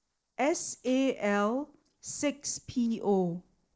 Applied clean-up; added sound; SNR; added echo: neural separator model SepFormer DNS4.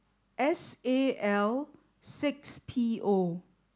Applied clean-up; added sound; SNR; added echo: none; none; none; none.